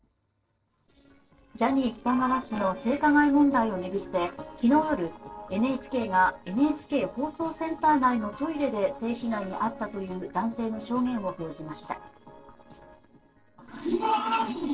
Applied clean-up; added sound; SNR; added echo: neural separator model SepFormer DNS4.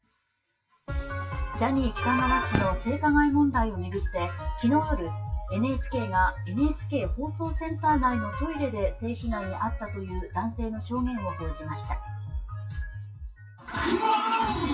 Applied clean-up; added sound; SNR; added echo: classical method WPE with log-MMSE.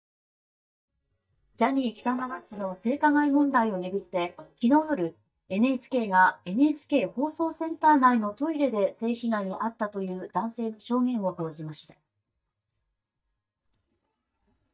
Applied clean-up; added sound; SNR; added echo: neural mask model DeepFilterNet 3.